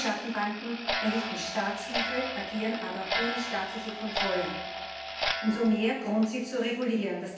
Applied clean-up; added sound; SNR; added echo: none; Clock; 4 dB; reverberation time 0.9 s.